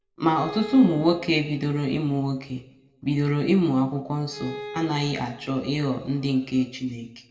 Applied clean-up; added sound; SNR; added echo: none; Bowed string instrument; 17 dB; reverberation time 0.7 s.